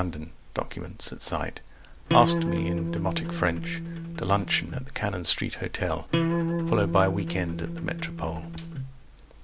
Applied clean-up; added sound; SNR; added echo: none; Acoustic guitar; 0 dB; none.